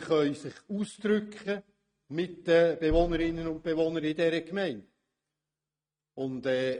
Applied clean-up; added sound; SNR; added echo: neural mask model RNNoise.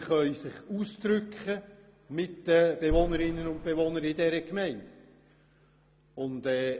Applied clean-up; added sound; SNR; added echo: none; Boom; 7 dB; none.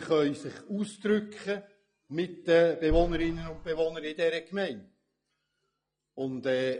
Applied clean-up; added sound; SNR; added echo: classical method log-MMSE.